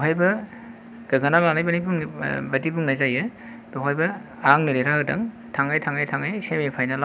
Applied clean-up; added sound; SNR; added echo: none; none; none; none.